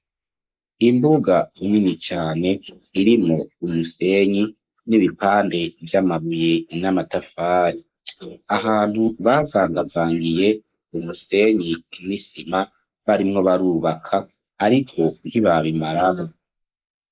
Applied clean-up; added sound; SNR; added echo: neural mask model Resemble Enhance denoiser.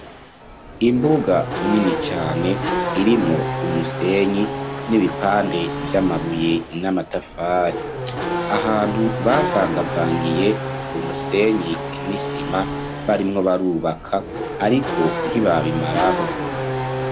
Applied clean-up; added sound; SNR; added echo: none; Race car, auto racing / Accelerating, revving, vroom; 4 dB; none.